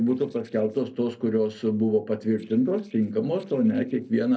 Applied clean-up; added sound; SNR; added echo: neural separator model SepFormer DNS4.